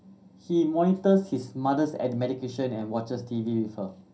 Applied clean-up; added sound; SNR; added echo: none; none; none; reverberation time 0.3 s.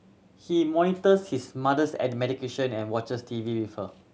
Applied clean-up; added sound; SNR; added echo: none; none; none; none.